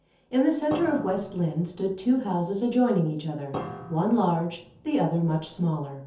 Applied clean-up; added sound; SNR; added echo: none; Piano; 15 dB; reverberation time 0.5 s.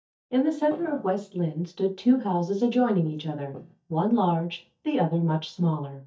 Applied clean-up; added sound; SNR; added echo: neural mask model DeepFilterNet 3.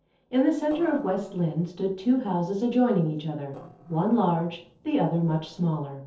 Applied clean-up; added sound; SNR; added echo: neural separator model SepFormer DNS4.